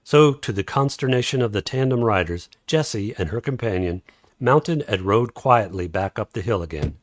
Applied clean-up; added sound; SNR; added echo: neural mask model RNNoise.